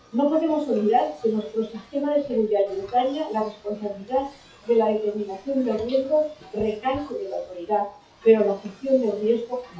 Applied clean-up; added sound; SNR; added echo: classical method WPE with log-MMSE.